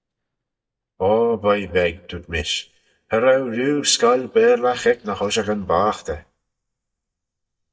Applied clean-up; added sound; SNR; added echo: neural mask model DeepFilterNet 3.